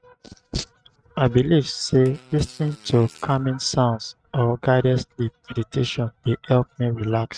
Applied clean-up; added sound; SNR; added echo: neural mask model RNNoise.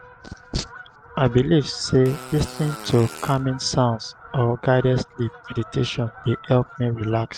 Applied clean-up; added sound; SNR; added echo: none; Fowl + Fart; 18 dB; none.